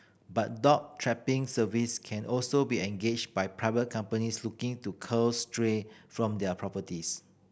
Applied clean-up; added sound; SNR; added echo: none; none; none; none.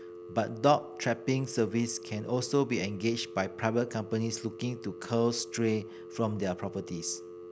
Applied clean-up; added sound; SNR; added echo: none; Telephone; 14 dB; none.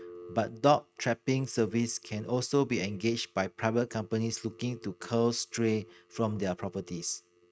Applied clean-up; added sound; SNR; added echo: neural mask model RNNoise.